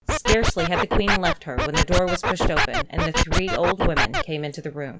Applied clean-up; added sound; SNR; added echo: none; Scratching (performance technique); -4 dB; none.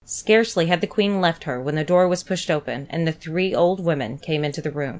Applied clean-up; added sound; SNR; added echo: none; none; none; none.